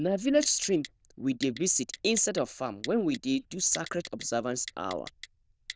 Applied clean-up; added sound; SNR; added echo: neural diffusion model UNIVERSE++.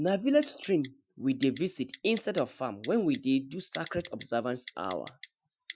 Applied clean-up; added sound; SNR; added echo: classical method Wiener filter.